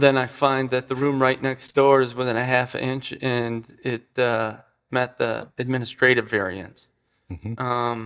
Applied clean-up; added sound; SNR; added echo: neural mask model DeepFilterNet 3.